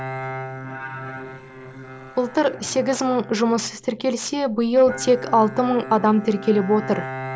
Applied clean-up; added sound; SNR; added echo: none; Bowed string instrument; 13 dB; none.